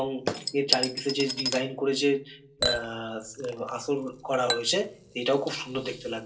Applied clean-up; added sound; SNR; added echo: none; Chink, clink / Liquid; 5 dB; reverberation time 0.2 s.